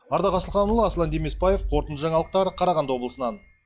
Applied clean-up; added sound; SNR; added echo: classical method log-MMSE.